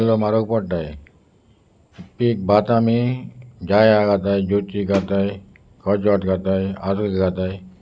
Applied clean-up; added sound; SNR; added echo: none; none; none; none.